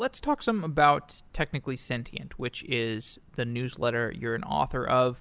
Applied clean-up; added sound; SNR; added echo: none; none; none; none.